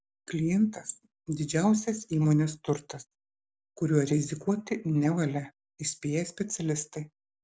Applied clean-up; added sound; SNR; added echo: none; none; none; none.